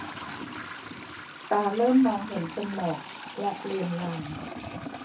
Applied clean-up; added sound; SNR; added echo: none; Trickle, dribble / Toilet flush; 10 dB; reverberation time 0.3 s.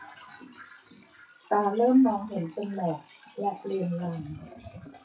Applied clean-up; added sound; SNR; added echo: classical method WPE with log-MMSE.